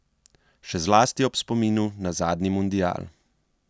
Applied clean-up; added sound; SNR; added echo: none; none; none; none.